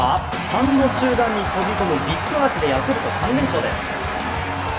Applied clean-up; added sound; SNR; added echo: none; Electric guitar; 20 dB; reverberation time 0.9 s.